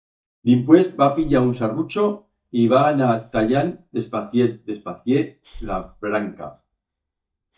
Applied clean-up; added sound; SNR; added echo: neural mask model DeepFilterNet 3.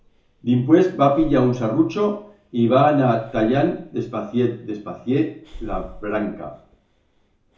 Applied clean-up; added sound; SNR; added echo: none; Breathing; 20 dB; reverberation time 0.6 s.